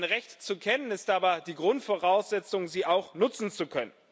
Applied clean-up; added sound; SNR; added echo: none; none; none; none.